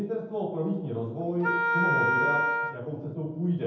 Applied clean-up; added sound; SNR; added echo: none; Wind instrument, woodwind instrument; -3 dB; reverberation time 0.9 s.